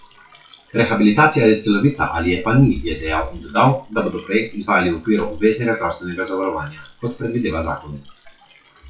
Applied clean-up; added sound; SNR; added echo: classical method WPE with log-MMSE.